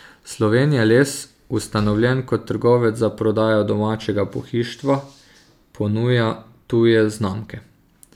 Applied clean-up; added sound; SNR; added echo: none; none; none; none.